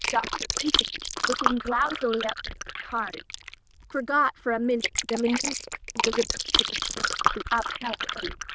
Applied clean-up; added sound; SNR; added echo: neural diffusion model UNIVERSE++.